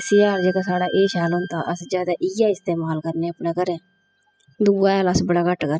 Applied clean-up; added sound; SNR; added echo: classical method spectral subtraction.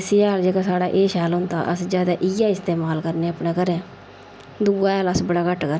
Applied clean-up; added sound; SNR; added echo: none; none; none; none.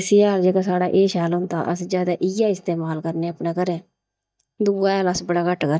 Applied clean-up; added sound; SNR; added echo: neural mask model DeepFilterNet 3.